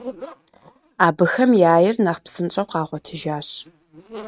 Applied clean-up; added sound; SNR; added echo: neural mask model RNNoise.